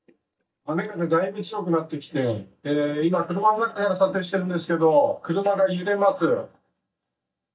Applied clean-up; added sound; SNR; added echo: neural mask model DeepFilterNet 3.